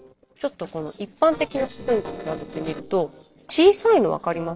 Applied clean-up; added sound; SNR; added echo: neural separator model SepFormer DNS4.